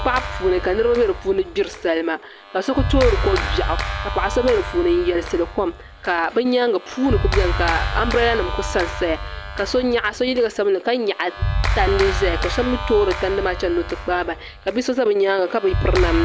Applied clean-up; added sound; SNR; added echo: none; Clapping; 5 dB; none.